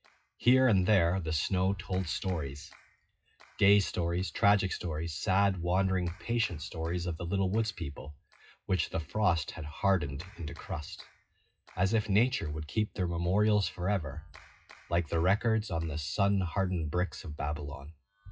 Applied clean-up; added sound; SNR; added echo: classical method WPE with log-MMSE.